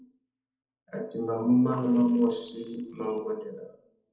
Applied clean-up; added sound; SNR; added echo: neural separator model SepFormer DNS4.